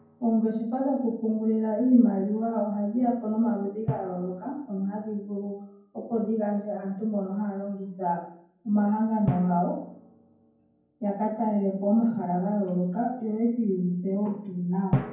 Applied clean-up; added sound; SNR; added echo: none; Drum; 13 dB; reverberation time 0.9 s.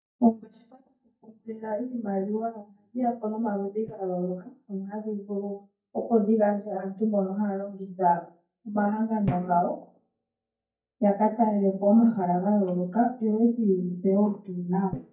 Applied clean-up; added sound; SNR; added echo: neural mask model DeepFilterNet 3.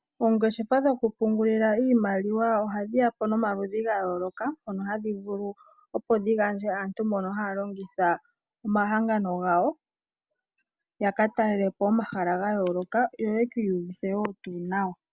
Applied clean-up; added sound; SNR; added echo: none; none; none; none.